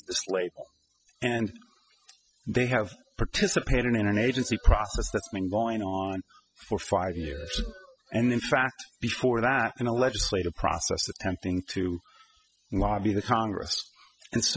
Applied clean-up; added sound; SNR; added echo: classical method spectral subtraction.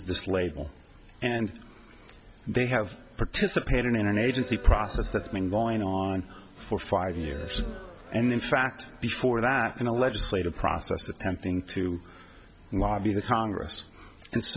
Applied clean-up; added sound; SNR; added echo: none; Crowd; 18 dB; none.